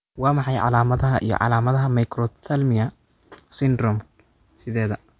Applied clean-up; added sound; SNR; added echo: none; none; none; none.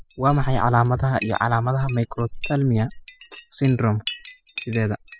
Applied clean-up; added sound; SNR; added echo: classical method spectral subtraction.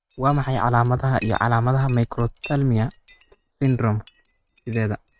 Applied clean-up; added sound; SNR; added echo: neural mask model RNNoise.